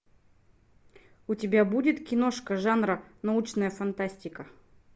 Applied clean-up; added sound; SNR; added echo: none; none; none; none.